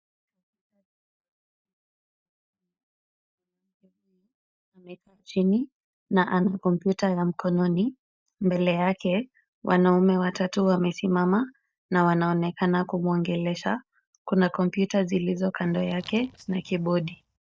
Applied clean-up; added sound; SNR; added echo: neural mask model DeepFilterNet 3.